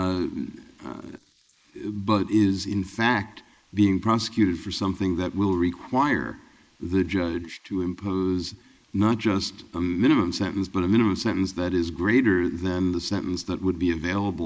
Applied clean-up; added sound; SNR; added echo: neural mask model Resemble Enhance denoiser.